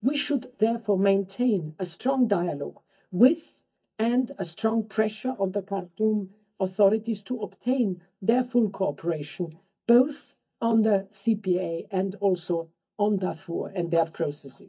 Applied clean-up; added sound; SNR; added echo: neural mask model DeepFilterNet 3.